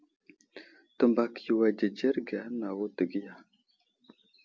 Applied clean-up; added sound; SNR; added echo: none; none; none; none.